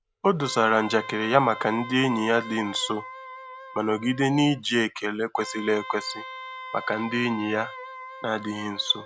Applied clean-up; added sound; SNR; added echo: none; Wind instrument, woodwind instrument; 14 dB; none.